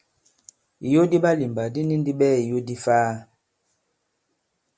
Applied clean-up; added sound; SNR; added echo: none; none; none; none.